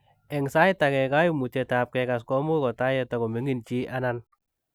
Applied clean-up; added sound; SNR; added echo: none; none; none; none.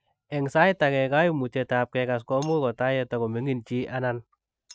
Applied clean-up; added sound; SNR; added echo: neural mask model RNNoise.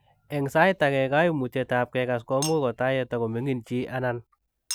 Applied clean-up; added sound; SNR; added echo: none; Chink, clink; 19 dB; none.